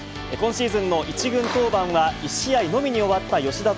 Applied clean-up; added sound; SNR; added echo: none; none; none; none.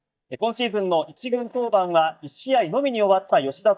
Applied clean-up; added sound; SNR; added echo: neural mask model DeepFilterNet 3.